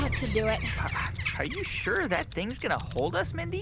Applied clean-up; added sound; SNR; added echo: none; Bird + Tools; 8 dB; none.